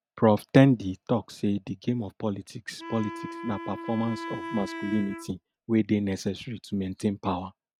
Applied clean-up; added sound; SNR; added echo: neural mask model RNNoise.